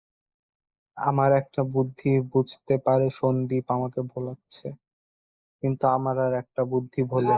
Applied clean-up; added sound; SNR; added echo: neural mask model Resemble Enhance denoiser.